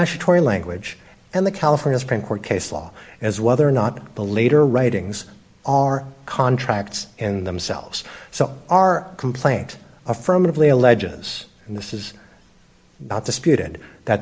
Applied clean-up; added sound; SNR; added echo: none; none; none; none.